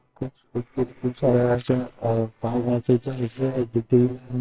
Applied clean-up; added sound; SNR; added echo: neural separator model SepFormer WHAMR!.